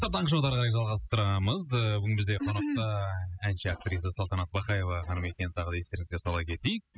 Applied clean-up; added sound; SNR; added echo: classical method spectral subtraction.